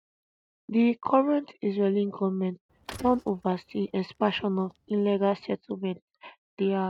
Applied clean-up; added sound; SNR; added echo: neural mask model RNNoise.